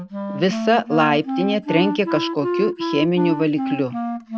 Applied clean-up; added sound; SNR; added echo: none; Wind instrument, woodwind instrument; 4 dB; none.